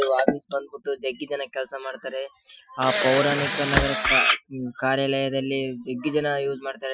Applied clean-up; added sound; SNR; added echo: classical method Wiener filter.